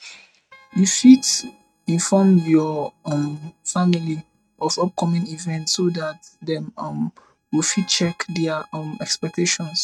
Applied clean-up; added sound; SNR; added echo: neural mask model RNNoise.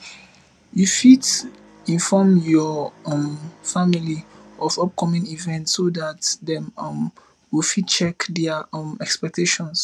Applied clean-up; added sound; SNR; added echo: none; none; none; none.